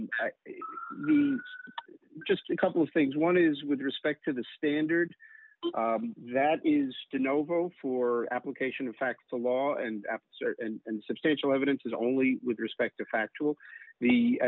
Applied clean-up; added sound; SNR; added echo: none; none; none; none.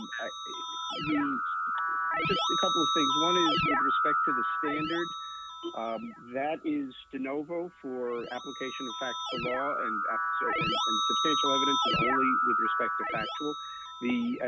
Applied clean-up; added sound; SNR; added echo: none; Keyboard (musical); -4 dB; none.